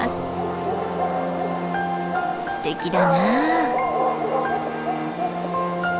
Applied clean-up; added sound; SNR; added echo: none; Dog; 0 dB; none.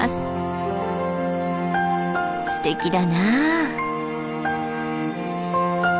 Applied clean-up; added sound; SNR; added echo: none; none; none; none.